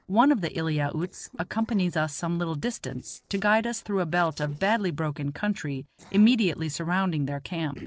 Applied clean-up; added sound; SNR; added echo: neural separator model SepFormer DNS4.